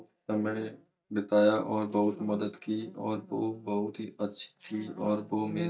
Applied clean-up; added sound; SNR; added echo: neural mask model DeepFilterNet 3.